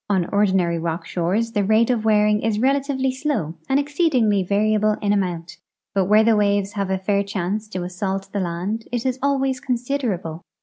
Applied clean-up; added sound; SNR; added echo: none; none; none; none.